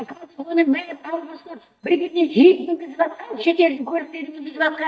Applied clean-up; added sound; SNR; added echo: neural mask model DeepFilterNet 3.